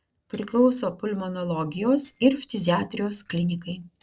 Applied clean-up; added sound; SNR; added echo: neural separator model SepFormer DNS4.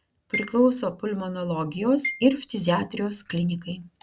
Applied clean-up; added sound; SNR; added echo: none; Marimba, xylophone; 13 dB; none.